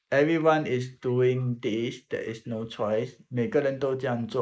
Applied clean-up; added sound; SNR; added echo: neural mask model Resemble Enhance denoiser.